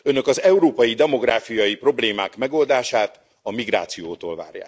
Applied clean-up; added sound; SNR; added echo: none; none; none; none.